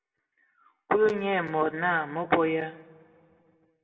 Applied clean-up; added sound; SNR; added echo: none; none; none; reverberation time 0.9 s.